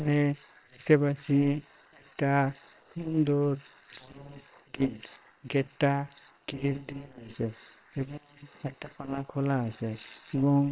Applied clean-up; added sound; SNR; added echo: neural separator model SepFormer WHAM!.